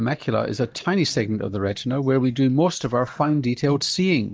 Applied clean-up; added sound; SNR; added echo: neural mask model DeepFilterNet 3.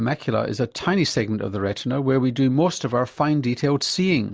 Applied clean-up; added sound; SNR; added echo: none; none; none; none.